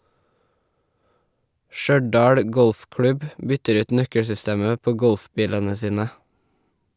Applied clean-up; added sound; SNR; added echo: none; none; none; none.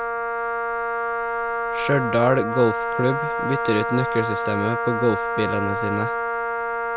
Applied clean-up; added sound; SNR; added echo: none; Wind instrument, woodwind instrument; 0 dB; none.